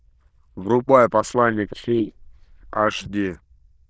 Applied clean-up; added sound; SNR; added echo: neural diffusion model UNIVERSE++.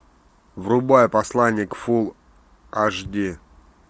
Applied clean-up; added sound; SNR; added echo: none; none; none; none.